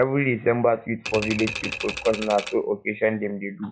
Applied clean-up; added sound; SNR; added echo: classical method log-MMSE.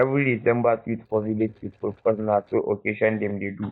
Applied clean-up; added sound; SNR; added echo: neural mask model DeepFilterNet 3.